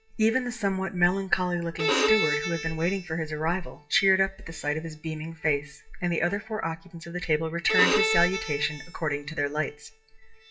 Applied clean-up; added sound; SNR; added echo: classical method WPE with log-MMSE.